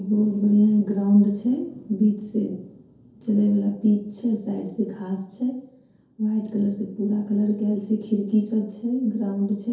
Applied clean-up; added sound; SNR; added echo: none; none; none; reverberation time 2.4 s.